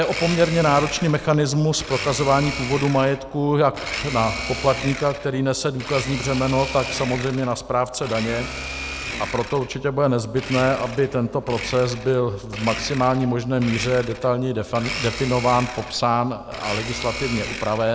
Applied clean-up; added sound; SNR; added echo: none; Domestic sounds, home sounds; 10 dB; none.